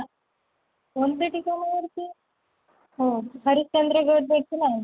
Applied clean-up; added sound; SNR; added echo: none; none; none; none.